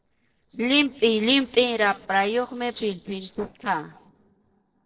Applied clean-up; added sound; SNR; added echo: neural separator model SepFormer DNS4.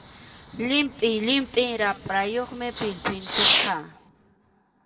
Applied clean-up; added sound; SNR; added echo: none; Fireworks; 1 dB; reverberation time 2.4 s.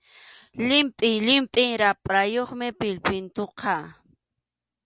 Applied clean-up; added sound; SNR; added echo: none; none; none; none.